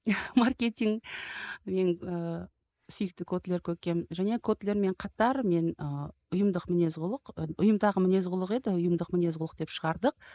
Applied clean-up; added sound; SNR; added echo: neural mask model Resemble Enhance denoiser.